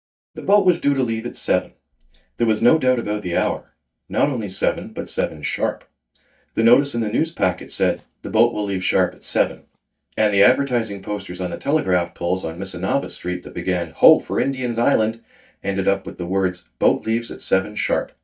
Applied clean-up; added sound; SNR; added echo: neural mask model DeepFilterNet 3.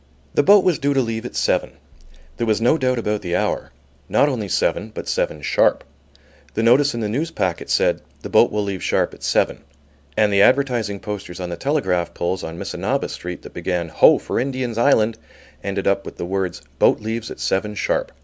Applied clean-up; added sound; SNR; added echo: none; none; none; none.